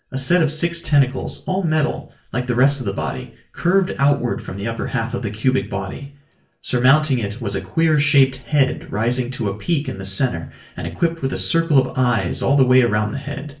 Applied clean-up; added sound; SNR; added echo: none; none; none; reverberation time 0.3 s.